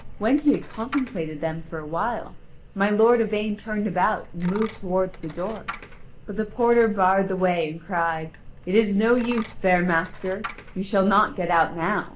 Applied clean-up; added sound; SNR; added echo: none; Coin (dropping); 14 dB; none.